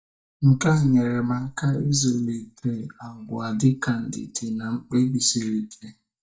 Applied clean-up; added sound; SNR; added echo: neural mask model DeepFilterNet 3.